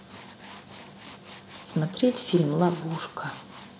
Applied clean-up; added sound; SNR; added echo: none; Tools; 18 dB; none.